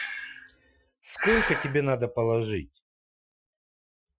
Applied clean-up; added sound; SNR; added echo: classical method Wiener filter.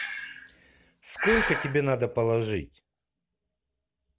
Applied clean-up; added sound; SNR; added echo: none; Breathing; 6 dB; none.